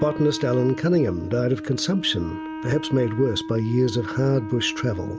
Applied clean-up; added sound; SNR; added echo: none; Wind instrument, woodwind instrument; 10 dB; none.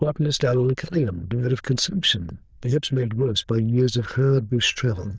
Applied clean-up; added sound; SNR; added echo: neural diffusion model UNIVERSE++.